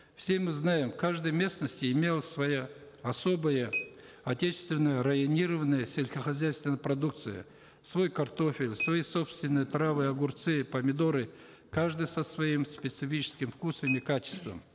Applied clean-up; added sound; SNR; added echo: none; Chink, clink; 17 dB; none.